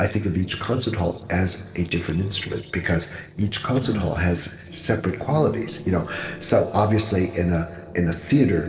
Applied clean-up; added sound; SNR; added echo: neural separator model SepFormer DNS4.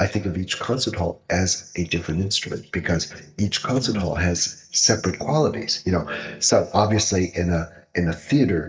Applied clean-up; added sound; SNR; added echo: neural mask model DeepFilterNet 3.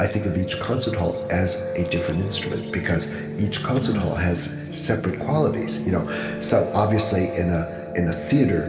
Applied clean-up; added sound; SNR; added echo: none; Piano; 7 dB; reverberation time 2.1 s.